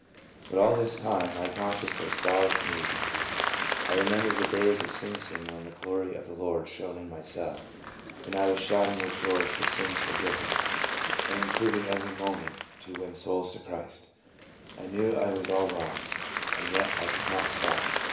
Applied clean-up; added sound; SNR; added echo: none; Applause; 2 dB; reverberation time 0.8 s.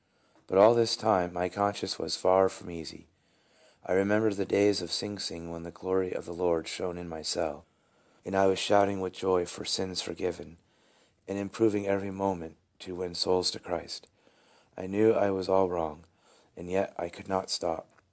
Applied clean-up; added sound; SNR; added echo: none; none; none; none.